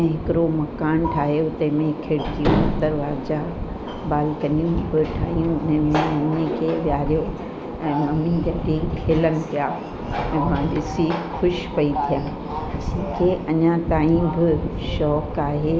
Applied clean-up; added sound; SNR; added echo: none; none; none; none.